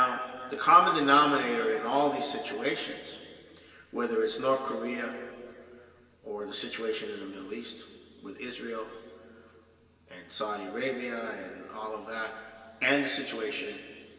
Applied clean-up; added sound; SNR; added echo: none; none; none; reverberation time 2.6 s.